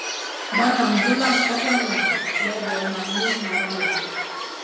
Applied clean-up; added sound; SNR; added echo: none; Bird; -1 dB; reverberation time 1.0 s.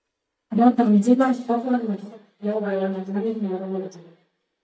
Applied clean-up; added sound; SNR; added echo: neural mask model DeepFilterNet 3.